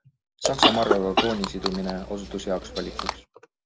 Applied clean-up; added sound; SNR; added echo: none; Chewing, mastication / Cough; -2 dB; none.